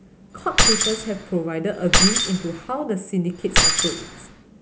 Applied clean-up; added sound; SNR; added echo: none; Keys jangling; -5 dB; none.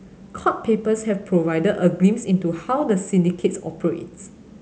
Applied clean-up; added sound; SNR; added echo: none; none; none; none.